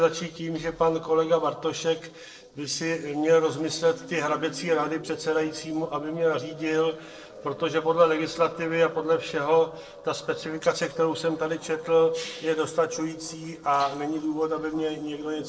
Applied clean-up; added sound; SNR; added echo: neural separator model SepFormer DNS4.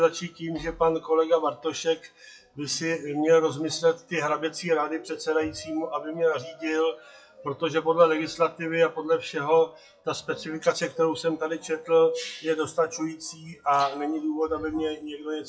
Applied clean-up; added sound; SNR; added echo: classical method WPE with log-MMSE.